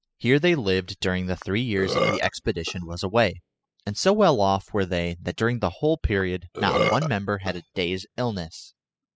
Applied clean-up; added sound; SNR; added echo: classical method spectral subtraction.